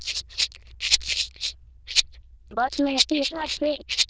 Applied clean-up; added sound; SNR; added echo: neural diffusion model UNIVERSE++.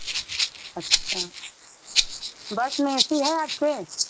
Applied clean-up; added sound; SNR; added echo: neural mask model Resemble Enhance denoiser.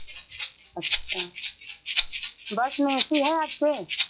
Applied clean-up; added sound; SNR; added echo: classical method log-MMSE.